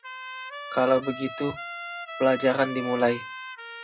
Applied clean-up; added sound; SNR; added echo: classical method WPE with log-MMSE.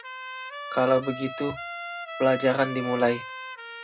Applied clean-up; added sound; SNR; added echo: none; Trumpet; 10 dB; reverberation time 0.2 s.